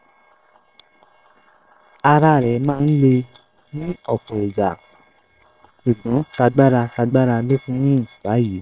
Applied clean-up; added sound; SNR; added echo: neural separator model SepFormer WHAM!.